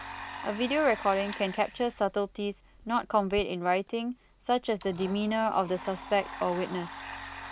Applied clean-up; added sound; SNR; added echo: none; Domestic sounds, home sounds; 14 dB; none.